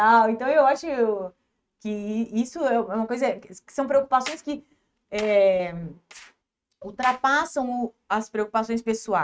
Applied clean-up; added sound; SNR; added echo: neural mask model RNNoise.